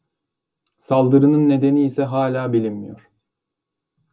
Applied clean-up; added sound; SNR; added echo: none; none; none; reverberation time 0.2 s.